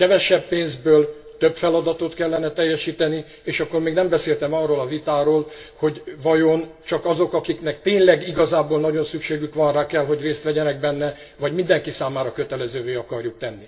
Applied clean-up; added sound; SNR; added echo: none; none; none; reverberation time 0.2 s.